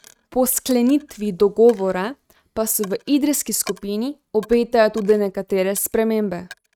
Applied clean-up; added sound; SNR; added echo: neural mask model RNNoise.